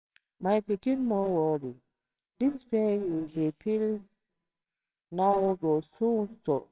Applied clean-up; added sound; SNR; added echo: neural separator model SepFormer WHAMR!.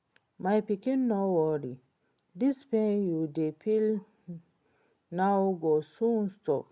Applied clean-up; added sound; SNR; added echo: none; none; none; none.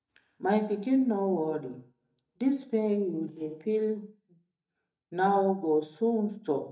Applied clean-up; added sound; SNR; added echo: neural mask model DeepFilterNet 3.